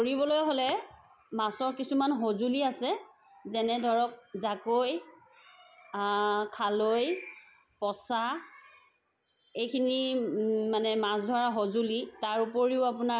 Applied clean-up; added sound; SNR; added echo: none; none; none; none.